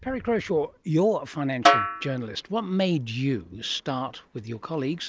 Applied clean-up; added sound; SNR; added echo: none; Snare drum; -1 dB; none.